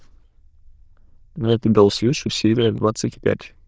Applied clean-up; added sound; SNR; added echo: neural diffusion model UNIVERSE++.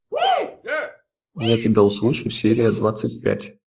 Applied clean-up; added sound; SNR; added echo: neural mask model Resemble Enhance denoiser.